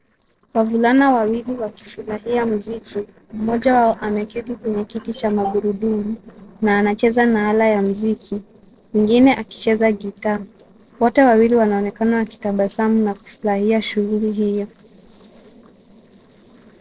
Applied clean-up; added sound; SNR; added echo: neural separator model SepFormer DNS4.